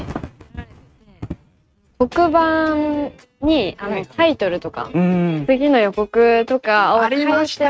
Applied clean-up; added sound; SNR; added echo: neural mask model RNNoise.